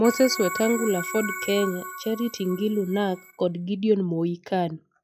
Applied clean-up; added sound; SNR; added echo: classical method log-MMSE.